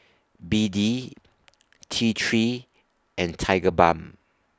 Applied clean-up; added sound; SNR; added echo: none; none; none; none.